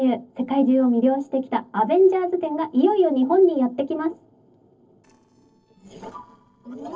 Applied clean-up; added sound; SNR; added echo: neural separator model SepFormer DNS4.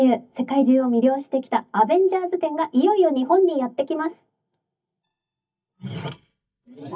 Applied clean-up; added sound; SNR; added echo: neural mask model DeepFilterNet 3.